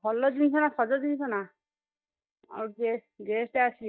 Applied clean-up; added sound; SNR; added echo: neural mask model DeepFilterNet 3.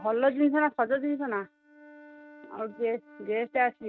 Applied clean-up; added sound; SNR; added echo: neural mask model RNNoise.